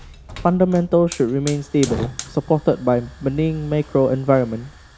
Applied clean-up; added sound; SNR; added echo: none; Hiss / Fire; 15 dB; none.